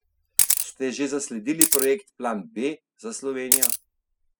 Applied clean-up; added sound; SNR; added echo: classical method spectral subtraction.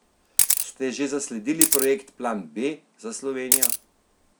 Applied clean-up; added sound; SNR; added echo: none; Camera; -3 dB; none.